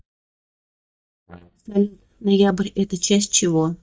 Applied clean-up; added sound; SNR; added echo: neural mask model DeepFilterNet 3.